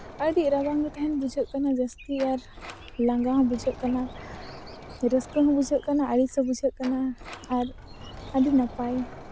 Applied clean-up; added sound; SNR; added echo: none; Sliding door; 16 dB; none.